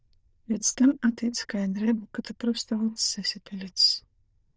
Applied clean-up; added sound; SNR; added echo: neural diffusion model UNIVERSE++.